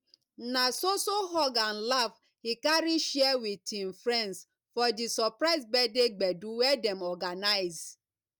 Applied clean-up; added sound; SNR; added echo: none; none; none; none.